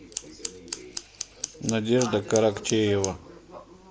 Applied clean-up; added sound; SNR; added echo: none; Scissors; 11 dB; none.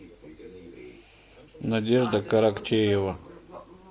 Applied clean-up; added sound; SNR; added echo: none; none; none; none.